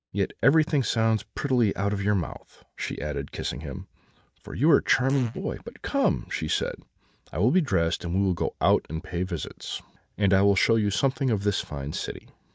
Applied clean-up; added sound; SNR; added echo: neural mask model DeepFilterNet 3.